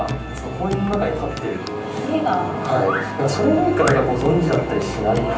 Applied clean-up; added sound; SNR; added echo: none; Hands / Wood; 12 dB; reverberation time 0.6 s.